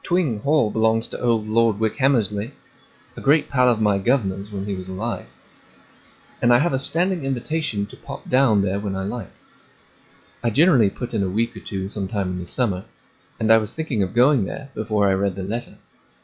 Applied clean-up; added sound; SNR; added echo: classical method log-MMSE.